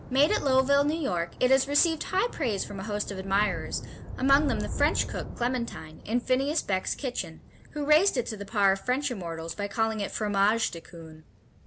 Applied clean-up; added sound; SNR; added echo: none; Thunder / Rain; 13 dB; none.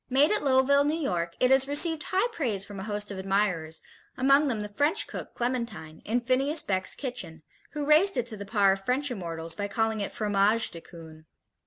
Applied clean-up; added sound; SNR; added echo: none; none; none; none.